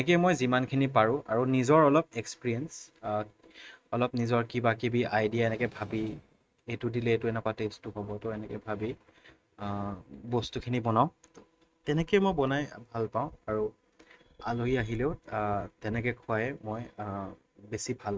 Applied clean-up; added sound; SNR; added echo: neural mask model RNNoise.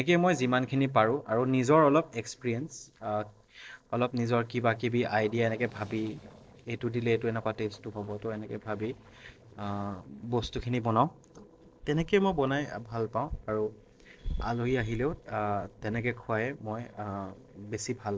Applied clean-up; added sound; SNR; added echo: neural separator model SepFormer DNS4.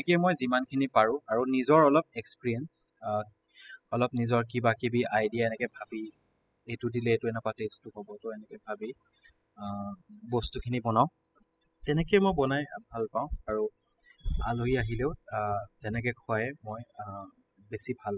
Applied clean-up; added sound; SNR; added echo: classical method spectral subtraction.